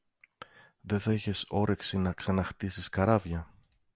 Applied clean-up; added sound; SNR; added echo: none; none; none; none.